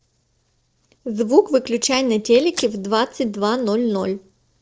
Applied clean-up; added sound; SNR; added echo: neural separator model SepFormer DNS4.